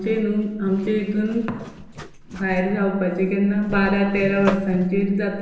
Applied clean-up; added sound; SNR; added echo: none; Zipper (clothing); 14 dB; reverberation time 0.9 s.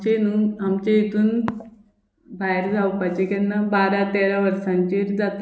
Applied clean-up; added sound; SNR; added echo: none; none; none; none.